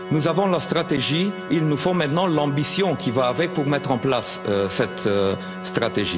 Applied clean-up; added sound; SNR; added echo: none; Organ; 11 dB; none.